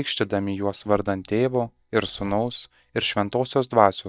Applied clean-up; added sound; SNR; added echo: neural mask model DeepFilterNet 3.